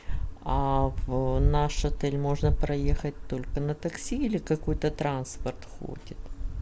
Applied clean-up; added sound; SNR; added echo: none; none; none; none.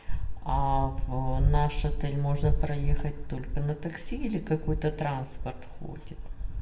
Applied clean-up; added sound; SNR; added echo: none; none; none; reverberation time 0.6 s.